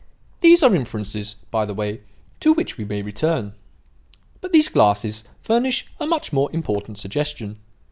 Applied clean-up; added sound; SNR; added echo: none; none; none; none.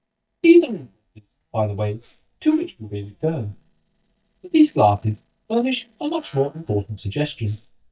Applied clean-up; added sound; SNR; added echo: neural mask model DeepFilterNet 3.